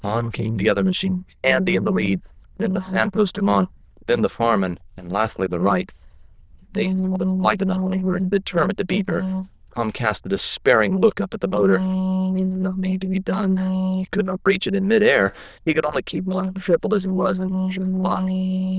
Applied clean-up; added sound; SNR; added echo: neural diffusion model UNIVERSE++.